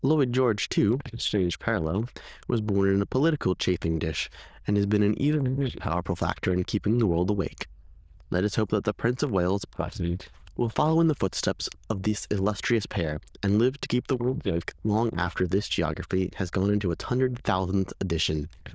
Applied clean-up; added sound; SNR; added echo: neural diffusion model UNIVERSE++.